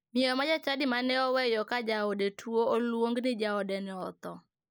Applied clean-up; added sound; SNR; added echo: neural mask model Resemble Enhance denoiser.